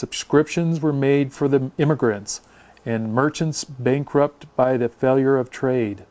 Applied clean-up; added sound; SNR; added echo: none; none; none; none.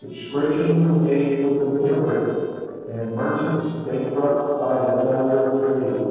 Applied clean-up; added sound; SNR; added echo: neural separator model SepFormer DNS4.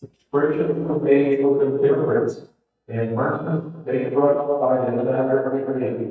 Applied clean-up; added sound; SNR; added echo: neural mask model DeepFilterNet 3.